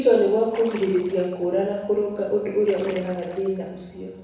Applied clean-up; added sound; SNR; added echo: none; Splash, splatter; 19 dB; reverberation time 1.0 s.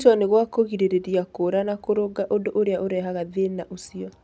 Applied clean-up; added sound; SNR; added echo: none; none; none; none.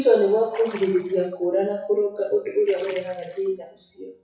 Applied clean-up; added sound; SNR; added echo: classical method WPE with log-MMSE.